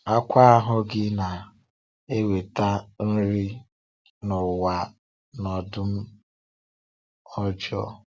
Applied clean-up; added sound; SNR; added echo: none; none; none; none.